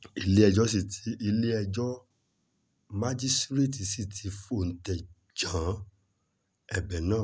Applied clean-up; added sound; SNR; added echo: none; none; none; none.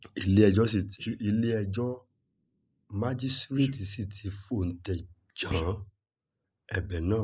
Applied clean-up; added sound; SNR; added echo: neural mask model Resemble Enhance denoiser.